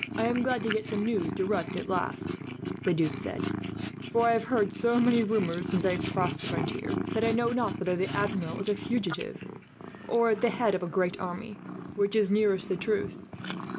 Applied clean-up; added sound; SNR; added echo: none; Purr; 7 dB; none.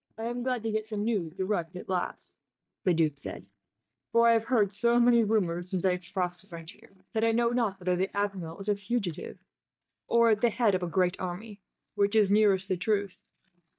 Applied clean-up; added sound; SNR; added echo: neural mask model DeepFilterNet 3.